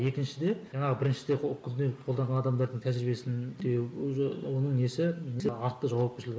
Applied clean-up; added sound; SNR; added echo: neural mask model Resemble Enhance denoiser.